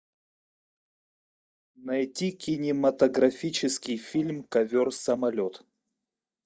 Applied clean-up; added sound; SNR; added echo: neural mask model DeepFilterNet 3.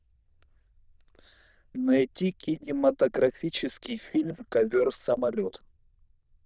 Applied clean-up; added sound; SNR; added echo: neural diffusion model UNIVERSE++.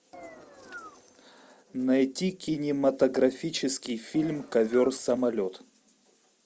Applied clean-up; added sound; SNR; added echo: none; Engine; 19 dB; none.